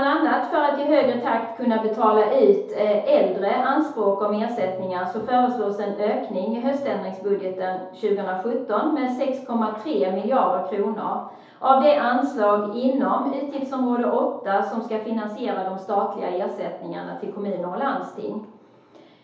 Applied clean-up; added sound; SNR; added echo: none; none; none; reverberation time 0.8 s.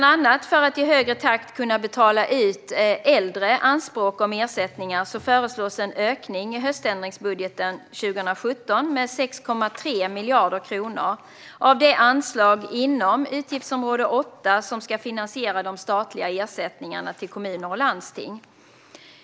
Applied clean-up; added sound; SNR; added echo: none; none; none; none.